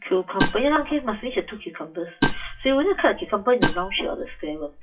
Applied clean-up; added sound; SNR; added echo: classical method WPE with log-MMSE.